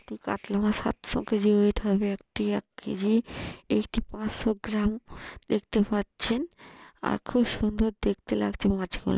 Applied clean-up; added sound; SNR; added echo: none; none; none; none.